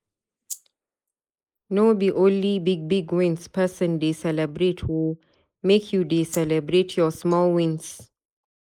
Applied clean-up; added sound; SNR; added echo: neural mask model Resemble Enhance denoiser.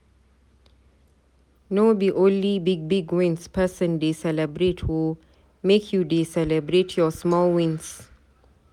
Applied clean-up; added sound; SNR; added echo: none; none; none; none.